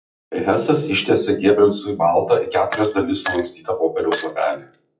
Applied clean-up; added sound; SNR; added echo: classical method WPE with log-MMSE.